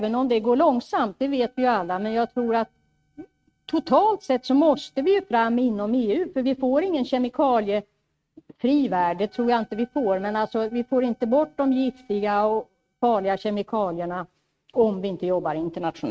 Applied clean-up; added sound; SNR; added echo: neural mask model RNNoise.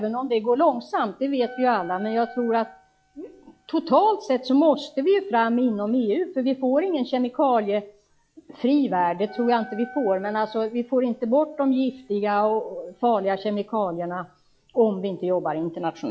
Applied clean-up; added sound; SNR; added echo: classical method log-MMSE.